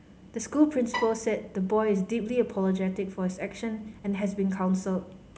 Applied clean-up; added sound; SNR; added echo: none; Bowed string instrument; 9 dB; none.